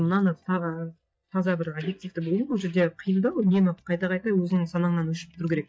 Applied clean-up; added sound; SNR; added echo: neural mask model DeepFilterNet 3.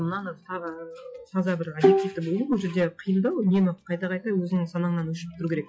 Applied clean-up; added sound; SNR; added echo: classical method log-MMSE.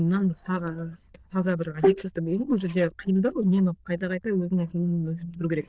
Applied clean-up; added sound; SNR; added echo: neural diffusion model UNIVERSE++.